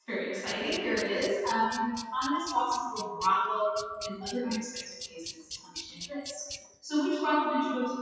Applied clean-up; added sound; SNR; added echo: classical method WPE with log-MMSE.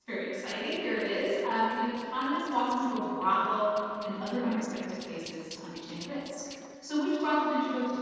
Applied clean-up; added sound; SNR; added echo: neural separator model SepFormer DNS4.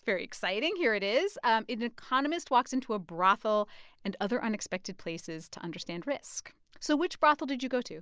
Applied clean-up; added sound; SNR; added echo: none; none; none; none.